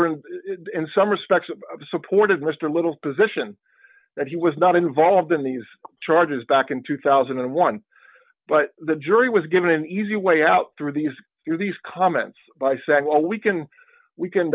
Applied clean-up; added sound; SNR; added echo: none; none; none; none.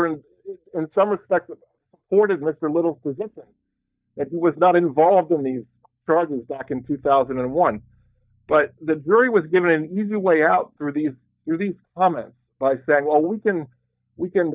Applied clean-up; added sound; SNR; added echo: neural mask model DeepFilterNet 3.